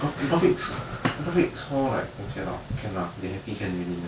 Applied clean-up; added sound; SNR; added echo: none; none; none; none.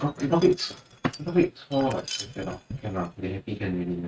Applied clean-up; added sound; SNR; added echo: neural mask model RNNoise.